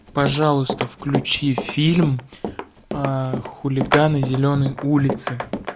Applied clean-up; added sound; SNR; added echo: none; Run; 7 dB; none.